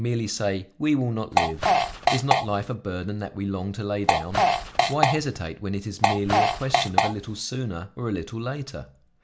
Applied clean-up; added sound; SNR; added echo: none; Fart; -5 dB; none.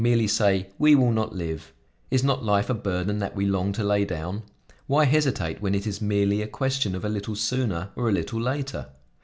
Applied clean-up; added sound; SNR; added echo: none; none; none; none.